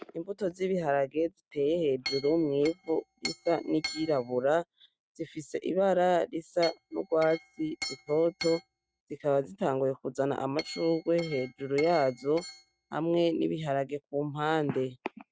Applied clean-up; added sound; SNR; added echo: neural mask model RNNoise.